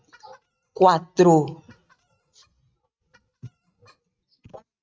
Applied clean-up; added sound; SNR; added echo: neural mask model RNNoise.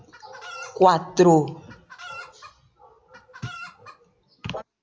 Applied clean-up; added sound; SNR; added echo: none; Chicken, rooster; 18 dB; none.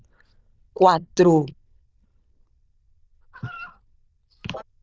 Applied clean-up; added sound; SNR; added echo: neural diffusion model UNIVERSE++.